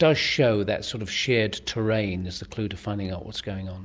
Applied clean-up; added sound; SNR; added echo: none; none; none; none.